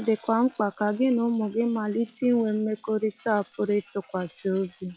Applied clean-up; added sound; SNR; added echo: classical method log-MMSE.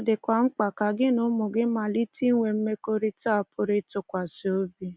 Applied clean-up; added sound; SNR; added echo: none; none; none; none.